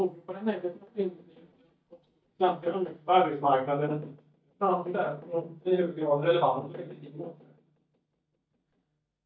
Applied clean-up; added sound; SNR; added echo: neural mask model DeepFilterNet 3.